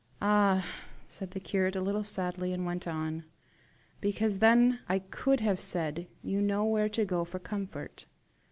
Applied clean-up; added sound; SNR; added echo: none; none; none; none.